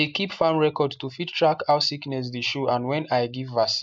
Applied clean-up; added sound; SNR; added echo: neural mask model Resemble Enhance denoiser.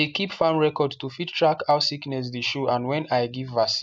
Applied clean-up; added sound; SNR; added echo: none; none; none; none.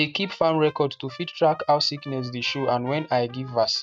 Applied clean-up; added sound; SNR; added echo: neural mask model RNNoise.